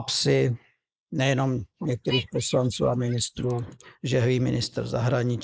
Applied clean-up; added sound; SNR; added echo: neural mask model Resemble Enhance denoiser.